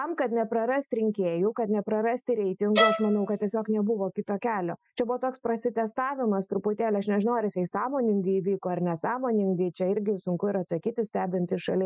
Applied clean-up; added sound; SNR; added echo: classical method Wiener filter.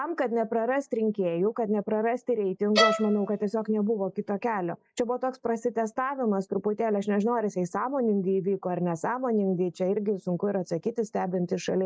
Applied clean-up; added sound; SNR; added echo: classical method log-MMSE.